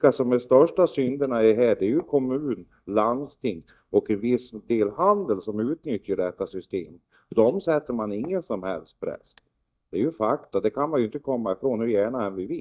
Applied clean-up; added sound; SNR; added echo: neural mask model DeepFilterNet 3.